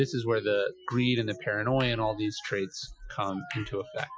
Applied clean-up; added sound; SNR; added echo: classical method Wiener filter.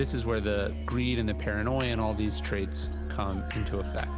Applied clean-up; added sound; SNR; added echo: none; Musical instrument; 3 dB; none.